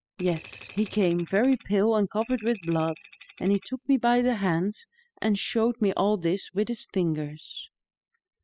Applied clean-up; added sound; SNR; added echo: classical method spectral subtraction.